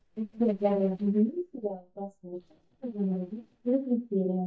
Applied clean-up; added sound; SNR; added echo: neural mask model DeepFilterNet 3.